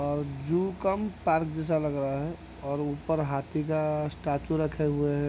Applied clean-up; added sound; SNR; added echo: none; none; none; none.